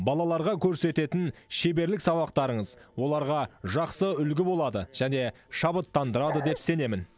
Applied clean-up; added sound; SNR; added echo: none; Bark; 6 dB; none.